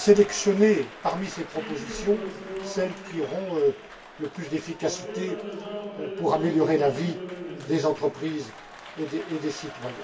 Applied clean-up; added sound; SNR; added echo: none; Applause; 11 dB; reverberation time 0.2 s.